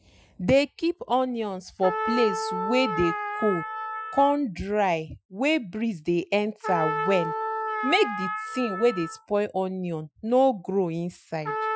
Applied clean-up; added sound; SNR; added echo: classical method Wiener filter.